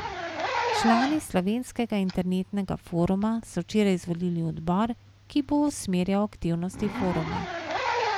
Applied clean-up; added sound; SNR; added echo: none; Zipper (clothing); 6 dB; none.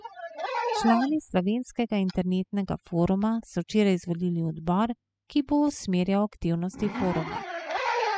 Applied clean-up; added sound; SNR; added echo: classical method spectral subtraction.